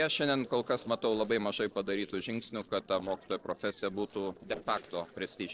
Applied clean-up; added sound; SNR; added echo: neural separator model SepFormer DNS4.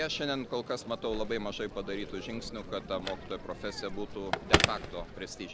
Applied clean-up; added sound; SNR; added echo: none; Telephone; 0 dB; none.